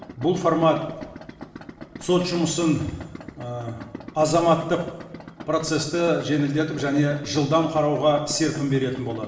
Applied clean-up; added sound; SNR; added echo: none; Idling; 16 dB; reverberation time 1.0 s.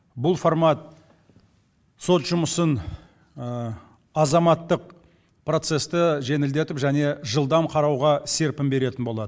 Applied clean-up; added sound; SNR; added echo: none; none; none; none.